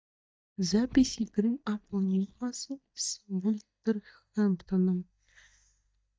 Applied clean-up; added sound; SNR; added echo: neural mask model DeepFilterNet 3.